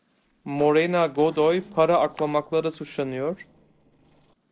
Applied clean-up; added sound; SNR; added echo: neural separator model SepFormer DNS4.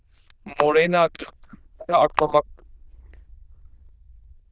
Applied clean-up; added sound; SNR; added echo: neural diffusion model UNIVERSE++.